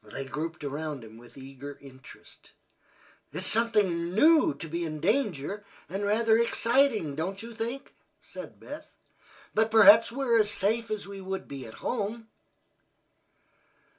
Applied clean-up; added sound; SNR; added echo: none; none; none; reverberation time 0.2 s.